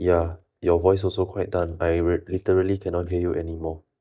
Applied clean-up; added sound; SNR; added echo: neural mask model DeepFilterNet 3.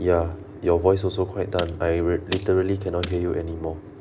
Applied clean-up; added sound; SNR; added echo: none; Tools; 15 dB; none.